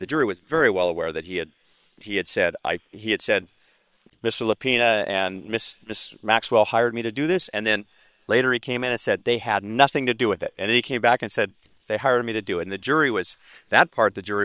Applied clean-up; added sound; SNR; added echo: neural separator model SepFormer WHAM!.